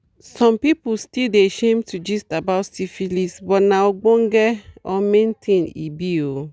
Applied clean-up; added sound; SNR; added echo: none; none; none; none.